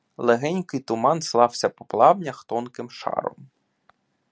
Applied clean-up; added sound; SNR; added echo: none; none; none; none.